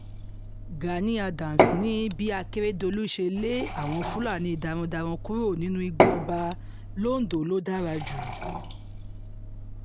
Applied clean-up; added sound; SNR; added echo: none; Fill (with liquid) / Glass / Water; 1 dB; none.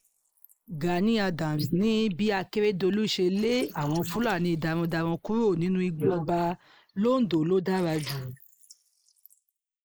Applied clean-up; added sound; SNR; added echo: neural mask model Resemble Enhance denoiser.